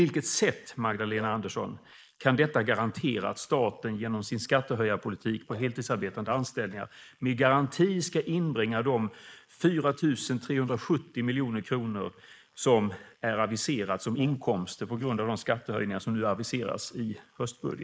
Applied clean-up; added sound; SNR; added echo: neural mask model Resemble Enhance denoiser.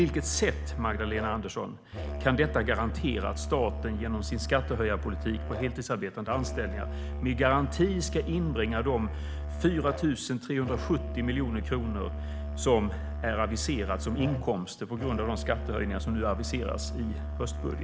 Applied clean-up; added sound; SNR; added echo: none; Musical instrument; 4 dB; none.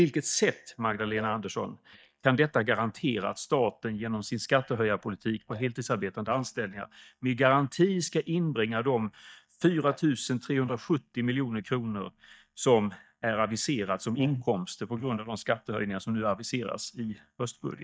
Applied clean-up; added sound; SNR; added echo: neural mask model DeepFilterNet 3.